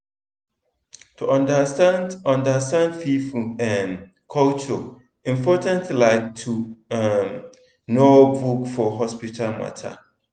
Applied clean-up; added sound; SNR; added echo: none; none; none; none.